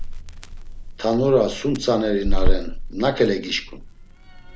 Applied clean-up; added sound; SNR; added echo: none; Crackle; 0 dB; none.